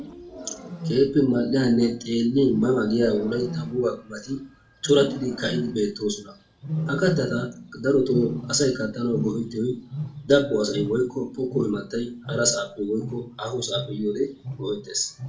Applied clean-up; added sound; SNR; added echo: none; Wild animals; 11 dB; reverberation time 0.3 s.